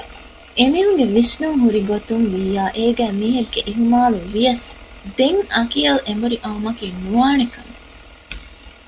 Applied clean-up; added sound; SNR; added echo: none; none; none; none.